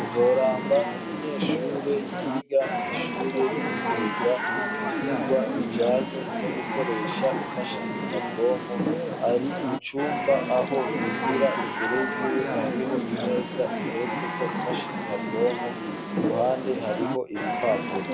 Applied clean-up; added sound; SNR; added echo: none; Chatter / Chirp, tweet / Livestock, farm animals, working animals; 1 dB; reverberation time 1.2 s.